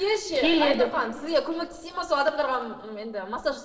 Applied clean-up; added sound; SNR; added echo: neural separator model SepFormer DNS4.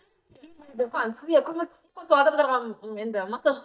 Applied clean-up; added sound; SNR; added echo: neural mask model DeepFilterNet 3.